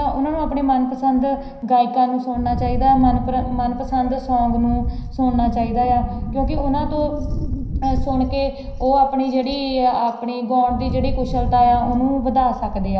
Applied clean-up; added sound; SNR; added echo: none; Wind; 6 dB; reverberation time 0.9 s.